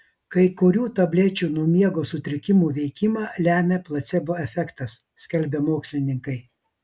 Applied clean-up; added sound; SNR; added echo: none; none; none; none.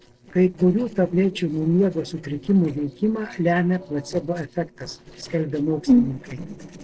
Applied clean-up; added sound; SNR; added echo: neural separator model SepFormer DNS4.